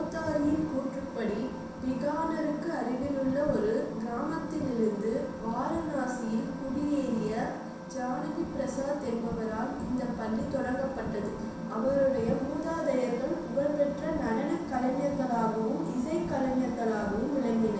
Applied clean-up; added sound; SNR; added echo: none; Wind instrument, woodwind instrument; 19 dB; reverberation time 0.7 s.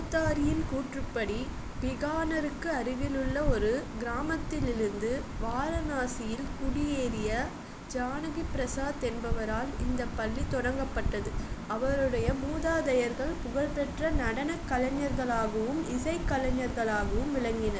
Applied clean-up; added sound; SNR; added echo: none; none; none; none.